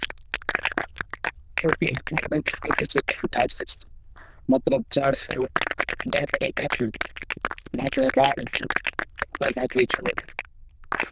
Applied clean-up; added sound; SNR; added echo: neural diffusion model UNIVERSE++.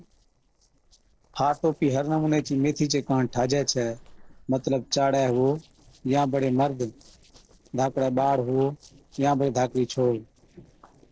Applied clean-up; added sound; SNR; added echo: neural separator model SepFormer DNS4.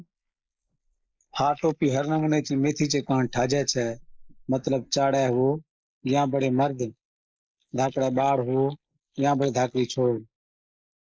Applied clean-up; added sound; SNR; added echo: neural mask model Resemble Enhance denoiser.